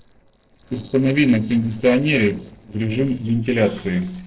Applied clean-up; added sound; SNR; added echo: neural separator model SepFormer DNS4.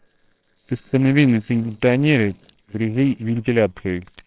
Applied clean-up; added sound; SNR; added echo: neural separator model SepFormer WHAMR!.